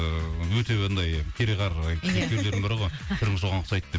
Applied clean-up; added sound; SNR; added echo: none; none; none; none.